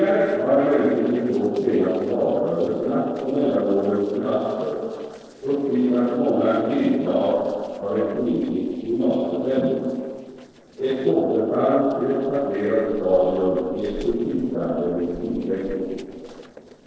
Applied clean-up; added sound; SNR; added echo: neural separator model SepFormer DNS4.